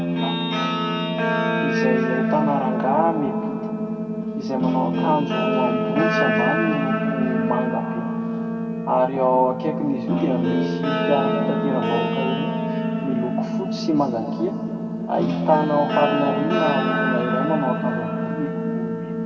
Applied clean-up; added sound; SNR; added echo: none; Guitar; -2 dB; reverberation time 2.4 s.